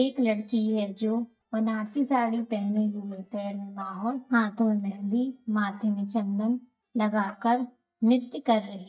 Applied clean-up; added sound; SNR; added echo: neural mask model DeepFilterNet 3.